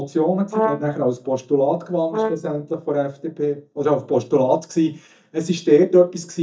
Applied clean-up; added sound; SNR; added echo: neural mask model DeepFilterNet 3.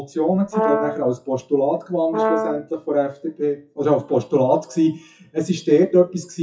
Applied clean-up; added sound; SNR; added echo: classical method WPE with log-MMSE.